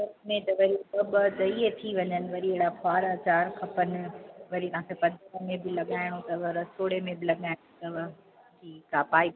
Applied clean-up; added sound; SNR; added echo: none; none; none; none.